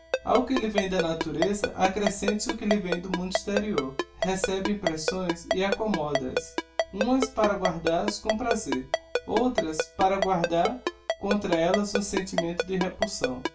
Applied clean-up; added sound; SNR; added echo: none; Ringtone; 3 dB; reverberation time 0.3 s.